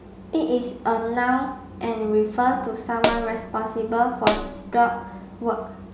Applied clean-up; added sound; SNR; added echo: none; Hi-hat; -1 dB; none.